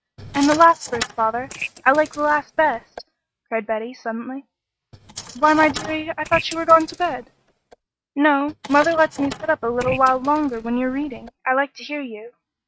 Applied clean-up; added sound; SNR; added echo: neural mask model RNNoise.